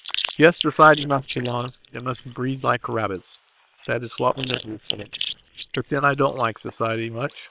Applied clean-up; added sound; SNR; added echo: neural separator model SepFormer WHAM!.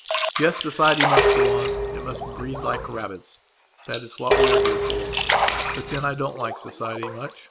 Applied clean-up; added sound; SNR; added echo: none; Splash, splatter + Dishes, pots, and pans; -4 dB; none.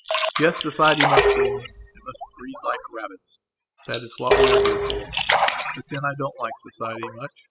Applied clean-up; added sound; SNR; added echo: classical method spectral subtraction.